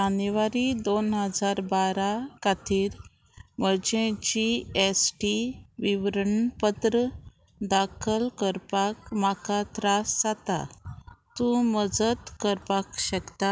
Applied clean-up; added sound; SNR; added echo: none; none; none; none.